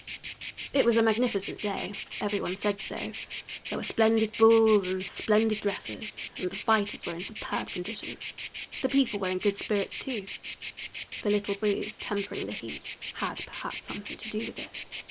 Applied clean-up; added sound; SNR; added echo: neural mask model Resemble Enhance denoiser.